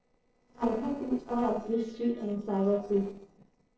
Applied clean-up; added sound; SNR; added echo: neural separator model SepFormer DNS4.